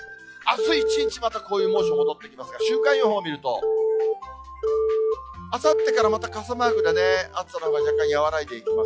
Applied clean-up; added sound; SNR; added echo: classical method log-MMSE.